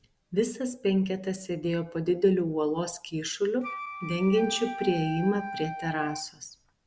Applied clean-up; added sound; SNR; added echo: none; Wind instrument, woodwind instrument; 9 dB; none.